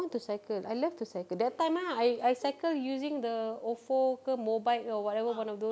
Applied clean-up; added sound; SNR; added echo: none; none; none; none.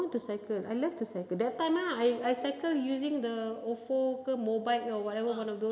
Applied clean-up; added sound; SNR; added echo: none; none; none; reverberation time 1.7 s.